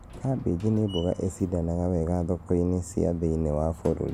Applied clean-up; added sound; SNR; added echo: none; Slam; 19 dB; none.